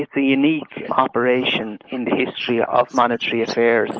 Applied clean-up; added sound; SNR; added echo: neural mask model Resemble Enhance denoiser.